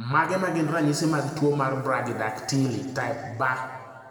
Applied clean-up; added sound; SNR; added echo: none; none; none; reverberation time 1.9 s.